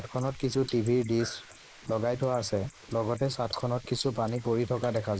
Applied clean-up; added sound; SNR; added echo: neural mask model Resemble Enhance denoiser.